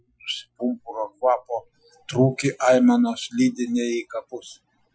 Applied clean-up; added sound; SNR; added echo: classical method Wiener filter.